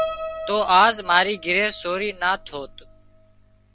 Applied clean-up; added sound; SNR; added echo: none; Piano; 12 dB; none.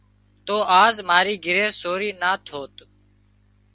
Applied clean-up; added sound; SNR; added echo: none; none; none; none.